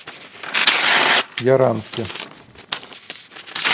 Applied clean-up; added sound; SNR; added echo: none; Tearing; -2 dB; none.